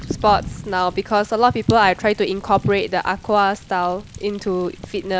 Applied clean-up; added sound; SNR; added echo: none; Thunder; 16 dB; none.